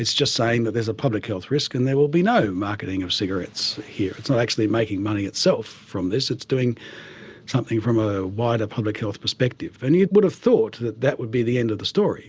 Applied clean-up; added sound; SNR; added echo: none; none; none; none.